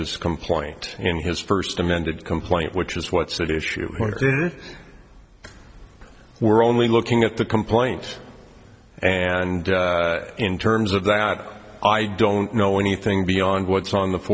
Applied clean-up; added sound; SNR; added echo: none; none; none; none.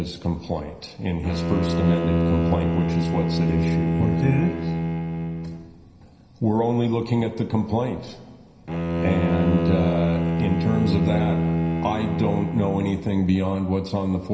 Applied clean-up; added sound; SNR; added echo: none; Bowed string instrument; 0 dB; reverberation time 0.9 s.